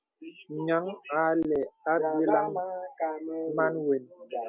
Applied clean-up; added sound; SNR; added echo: none; none; none; none.